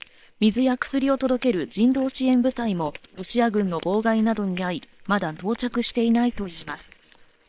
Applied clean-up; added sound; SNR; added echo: neural separator model SepFormer WHAM!.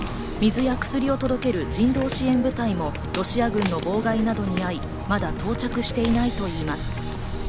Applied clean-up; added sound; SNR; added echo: none; Walk, footsteps; 10 dB; none.